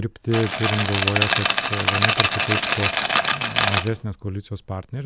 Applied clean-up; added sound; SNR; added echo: none; Rattle; -4 dB; none.